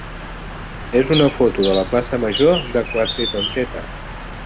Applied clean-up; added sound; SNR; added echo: none; Bird; 7 dB; none.